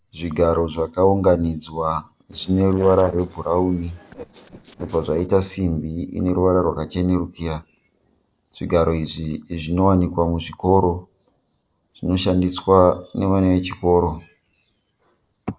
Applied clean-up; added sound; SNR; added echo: neural separator model SepFormer DNS4.